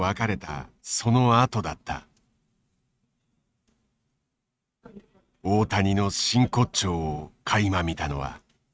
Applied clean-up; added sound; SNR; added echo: neural mask model RNNoise.